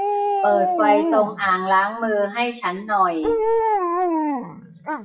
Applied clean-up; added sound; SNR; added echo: classical method WPE with log-MMSE.